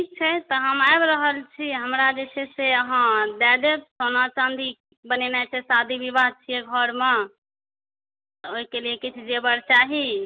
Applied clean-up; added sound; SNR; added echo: none; none; none; none.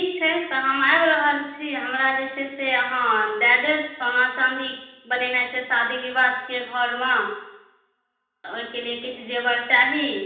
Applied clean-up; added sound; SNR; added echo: none; none; none; reverberation time 0.9 s.